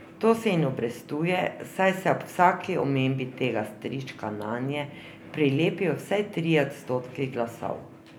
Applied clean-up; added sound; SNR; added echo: none; none; none; none.